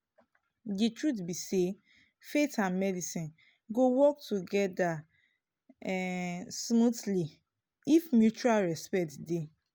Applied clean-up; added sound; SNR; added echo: none; none; none; none.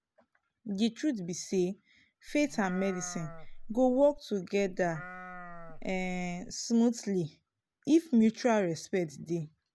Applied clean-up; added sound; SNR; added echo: none; Livestock, farm animals, working animals; 13 dB; none.